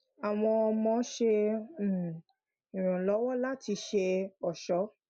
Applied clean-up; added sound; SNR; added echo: none; none; none; none.